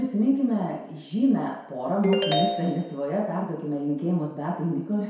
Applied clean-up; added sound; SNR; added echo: none; Ringtone; 1 dB; reverberation time 0.7 s.